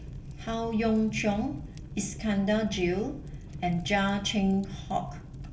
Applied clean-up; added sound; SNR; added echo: none; Fire; 11 dB; reverberation time 0.2 s.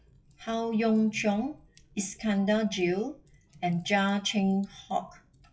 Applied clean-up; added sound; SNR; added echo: classical method WPE with log-MMSE.